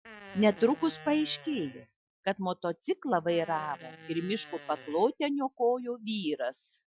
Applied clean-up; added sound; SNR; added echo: classical method Wiener filter.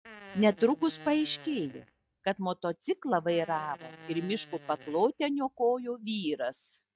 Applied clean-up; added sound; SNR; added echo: neural mask model RNNoise.